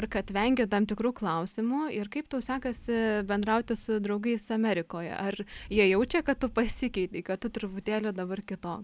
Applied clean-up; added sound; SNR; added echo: none; none; none; none.